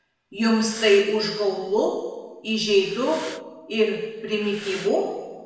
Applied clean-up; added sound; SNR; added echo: none; Breathing; 18 dB; reverberation time 1.2 s.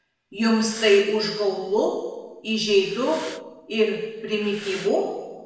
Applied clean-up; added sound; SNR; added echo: neural separator model SepFormer DNS4.